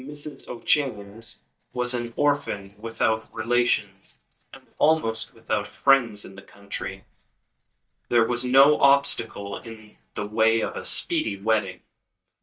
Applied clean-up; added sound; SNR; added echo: neural mask model DeepFilterNet 3.